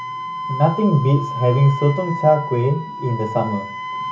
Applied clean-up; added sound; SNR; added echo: none; Wind instrument, woodwind instrument; 9 dB; reverberation time 0.4 s.